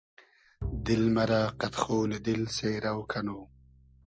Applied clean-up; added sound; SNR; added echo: none; Bowed string instrument; 13 dB; none.